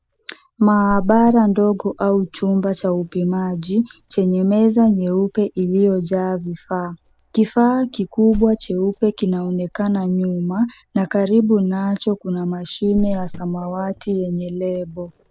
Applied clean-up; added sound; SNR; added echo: none; Cricket; 17 dB; none.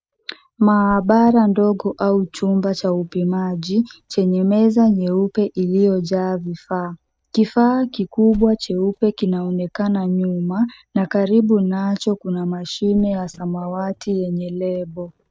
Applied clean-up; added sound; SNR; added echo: neural mask model RNNoise.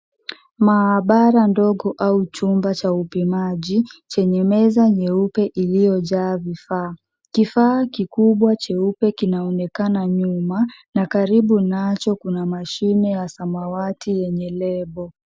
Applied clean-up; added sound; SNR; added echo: none; none; none; none.